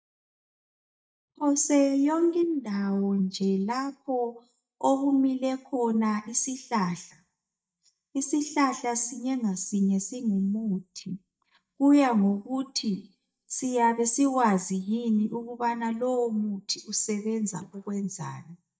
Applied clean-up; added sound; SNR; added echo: neural mask model DeepFilterNet 3.